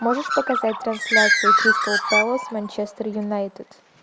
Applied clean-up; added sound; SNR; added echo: none; Bird; -2 dB; none.